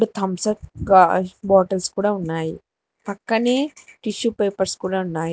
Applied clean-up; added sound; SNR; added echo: none; none; none; none.